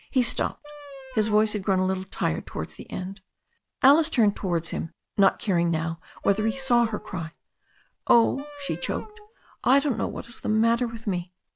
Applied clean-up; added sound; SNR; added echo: none; Wind instrument, woodwind instrument; 18 dB; none.